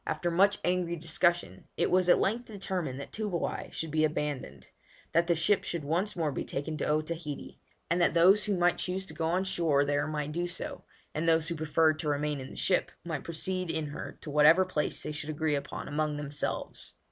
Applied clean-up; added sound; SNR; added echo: none; none; none; none.